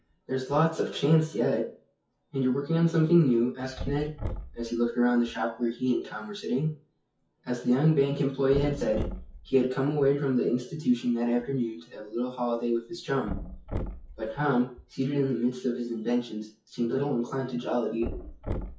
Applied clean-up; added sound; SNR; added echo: classical method WPE with log-MMSE.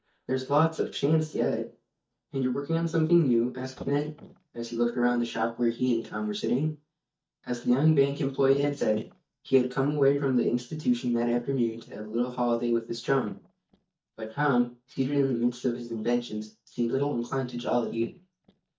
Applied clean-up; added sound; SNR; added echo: neural mask model DeepFilterNet 3.